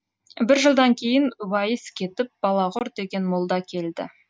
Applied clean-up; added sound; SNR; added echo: none; none; none; none.